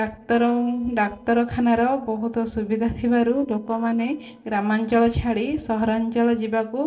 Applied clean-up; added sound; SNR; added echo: neural separator model SepFormer DNS4.